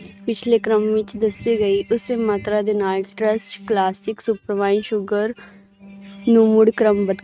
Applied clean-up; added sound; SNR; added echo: neural mask model RNNoise.